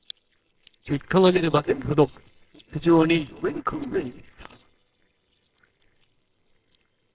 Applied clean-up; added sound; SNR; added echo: neural separator model SepFormer WHAMR!.